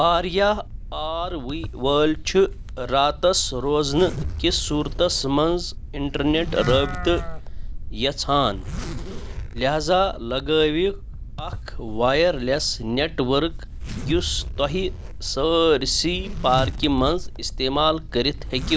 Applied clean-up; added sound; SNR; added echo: none; Zipper (clothing) + Livestock, farm animals, working animals; 7 dB; none.